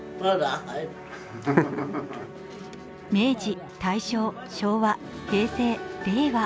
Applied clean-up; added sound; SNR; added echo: none; none; none; none.